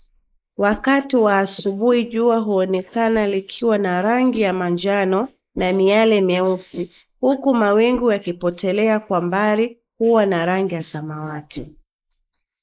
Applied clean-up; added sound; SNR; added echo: neural mask model Resemble Enhance denoiser.